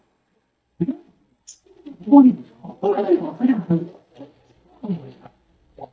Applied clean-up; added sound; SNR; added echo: neural mask model DeepFilterNet 3.